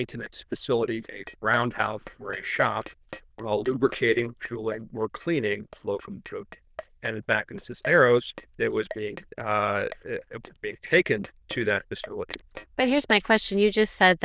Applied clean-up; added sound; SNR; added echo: neural diffusion model UNIVERSE++.